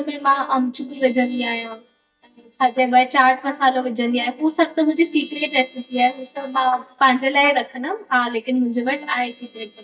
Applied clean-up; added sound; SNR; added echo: neural mask model DeepFilterNet 3.